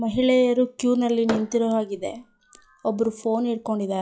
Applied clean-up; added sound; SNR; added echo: classical method log-MMSE.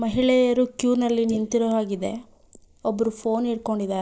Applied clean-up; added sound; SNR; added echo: neural mask model Resemble Enhance denoiser.